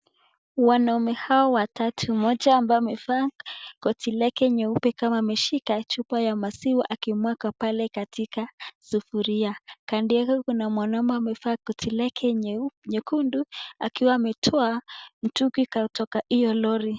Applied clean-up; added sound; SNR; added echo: none; none; none; none.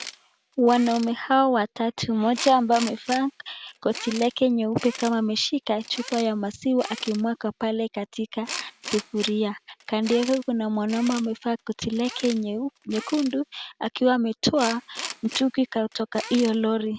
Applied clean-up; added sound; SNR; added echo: none; Tools; 15 dB; none.